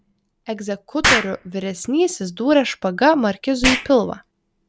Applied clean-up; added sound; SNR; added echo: none; Explosion; 6 dB; none.